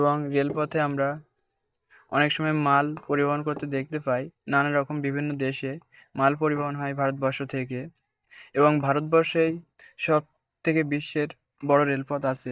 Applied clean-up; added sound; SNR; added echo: neural mask model DeepFilterNet 3.